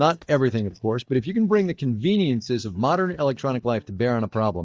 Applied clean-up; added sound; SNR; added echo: neural mask model DeepFilterNet 3.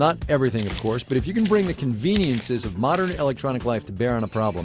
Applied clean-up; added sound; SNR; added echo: none; Walk, footsteps; 17 dB; none.